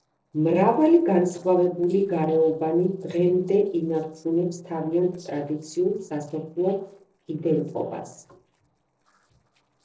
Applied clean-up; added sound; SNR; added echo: neural separator model SepFormer DNS4.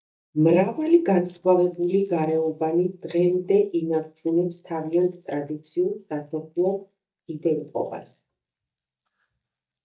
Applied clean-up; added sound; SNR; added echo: neural mask model DeepFilterNet 3.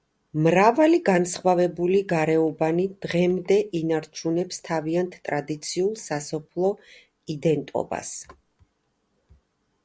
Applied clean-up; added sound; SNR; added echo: none; none; none; none.